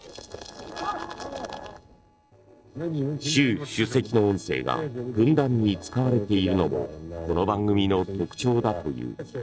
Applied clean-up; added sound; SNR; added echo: neural separator model SepFormer DNS4.